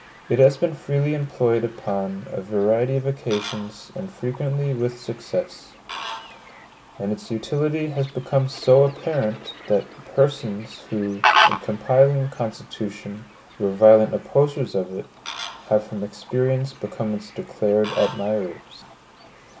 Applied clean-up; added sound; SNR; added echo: none; Fowl; 9 dB; none.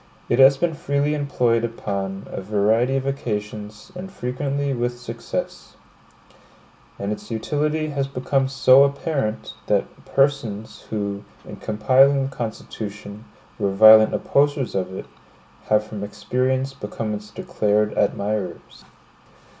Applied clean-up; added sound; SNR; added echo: none; none; none; none.